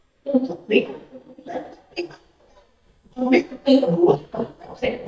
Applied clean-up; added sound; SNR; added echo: neural mask model DeepFilterNet 3.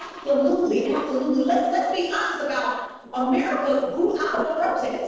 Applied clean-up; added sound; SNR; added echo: neural separator model SepFormer DNS4.